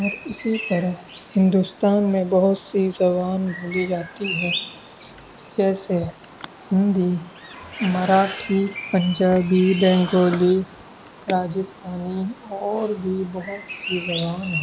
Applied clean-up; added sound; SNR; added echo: none; Bird vocalization, bird call, bird song; 14 dB; none.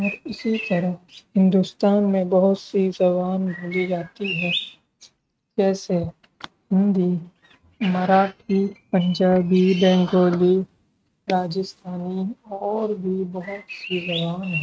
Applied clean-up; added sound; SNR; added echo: neural mask model RNNoise.